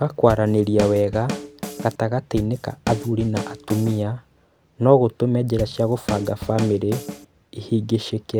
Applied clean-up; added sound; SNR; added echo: none; Drum / Drum kit; 10 dB; none.